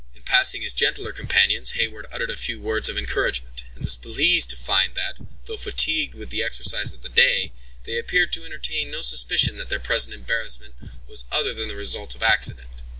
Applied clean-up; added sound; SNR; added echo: none; Walk, footsteps; 20 dB; none.